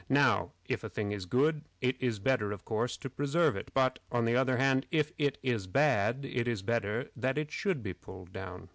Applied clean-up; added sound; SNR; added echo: none; none; none; none.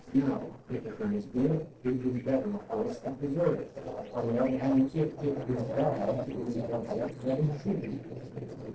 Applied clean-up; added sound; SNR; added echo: neural separator model SepFormer DNS4.